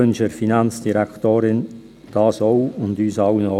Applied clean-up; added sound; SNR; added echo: none; none; none; none.